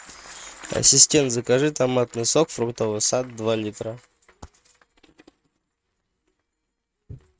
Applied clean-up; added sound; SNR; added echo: neural mask model RNNoise.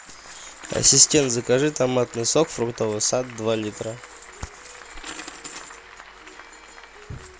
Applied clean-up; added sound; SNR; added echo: none; Applause + Coin (dropping); 17 dB; none.